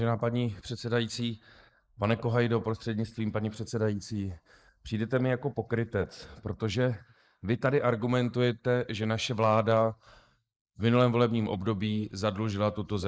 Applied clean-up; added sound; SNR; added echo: neural mask model Resemble Enhance denoiser.